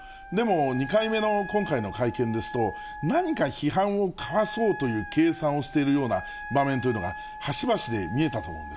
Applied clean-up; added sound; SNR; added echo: none; Wind instrument, woodwind instrument; 13 dB; none.